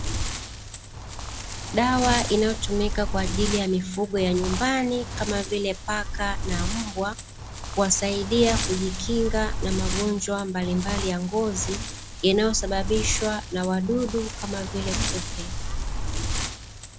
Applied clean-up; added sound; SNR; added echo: none; Wind; 3 dB; none.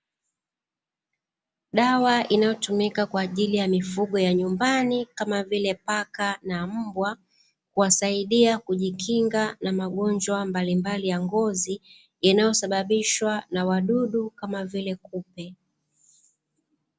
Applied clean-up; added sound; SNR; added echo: none; none; none; none.